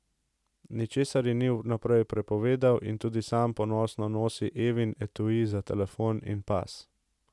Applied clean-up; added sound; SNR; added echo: none; none; none; none.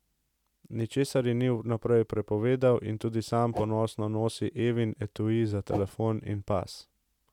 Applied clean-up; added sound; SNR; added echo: none; Whoosh, swoosh, swish; 8 dB; none.